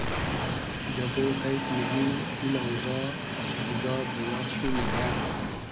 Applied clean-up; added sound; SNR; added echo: none; Explosion + Train; -2 dB; none.